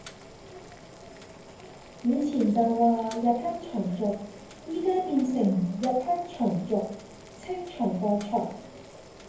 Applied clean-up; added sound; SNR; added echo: none; Boiling; 19 dB; reverberation time 0.9 s.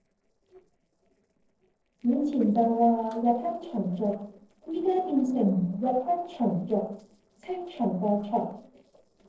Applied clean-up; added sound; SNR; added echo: neural separator model SepFormer DNS4.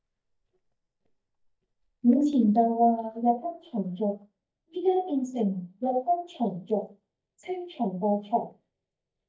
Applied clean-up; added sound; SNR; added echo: neural mask model DeepFilterNet 3.